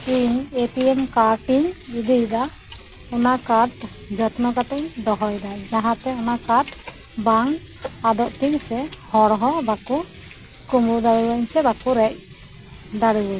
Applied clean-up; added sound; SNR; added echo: none; none; none; none.